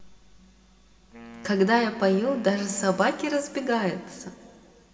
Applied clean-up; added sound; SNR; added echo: none; Wind instrument, woodwind instrument; 19 dB; reverberation time 2.0 s.